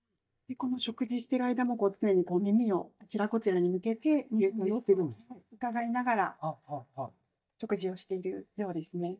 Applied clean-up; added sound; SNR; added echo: neural mask model DeepFilterNet 3.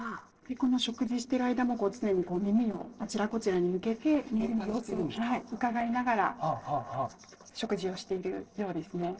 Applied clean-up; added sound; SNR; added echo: neural separator model SepFormer DNS4.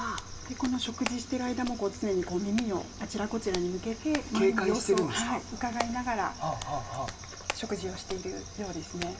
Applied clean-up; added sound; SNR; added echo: none; Hands; 12 dB; reverberation time 2.7 s.